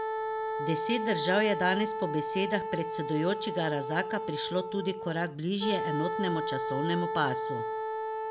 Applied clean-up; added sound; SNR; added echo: none; Wind instrument, woodwind instrument; 2 dB; none.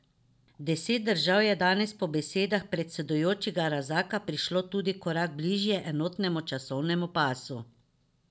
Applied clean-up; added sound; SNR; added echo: none; none; none; none.